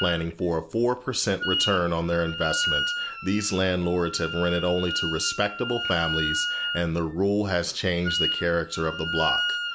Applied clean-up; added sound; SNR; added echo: none; Wind instrument, woodwind instrument; 4 dB; none.